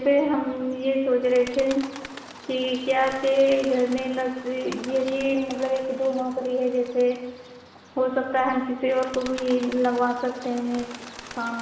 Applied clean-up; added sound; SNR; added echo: none; Bird; 18 dB; reverberation time 0.9 s.